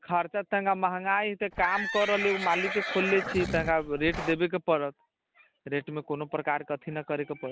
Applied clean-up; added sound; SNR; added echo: none; Livestock, farm animals, working animals; 5 dB; none.